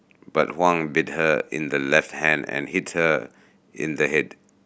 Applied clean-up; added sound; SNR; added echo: none; none; none; none.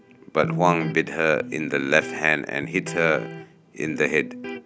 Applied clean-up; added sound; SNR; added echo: none; Electric guitar; 10 dB; none.